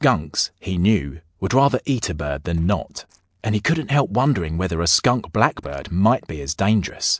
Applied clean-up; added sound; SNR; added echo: neural separator model SepFormer DNS4.